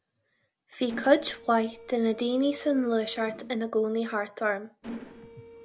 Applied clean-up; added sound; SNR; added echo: none; Mechanisms; 17 dB; none.